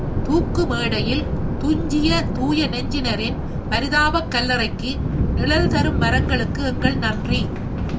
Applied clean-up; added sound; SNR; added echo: none; Thunder; -1 dB; none.